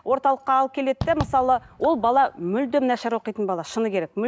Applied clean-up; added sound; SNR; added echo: none; Fireworks; 13 dB; none.